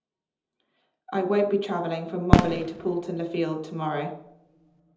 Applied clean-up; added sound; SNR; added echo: none; Fireworks; -2 dB; reverberation time 0.8 s.